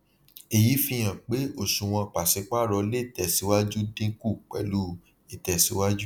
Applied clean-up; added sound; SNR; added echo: none; none; none; none.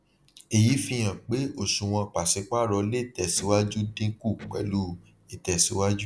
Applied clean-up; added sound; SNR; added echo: none; Electric guitar; 18 dB; none.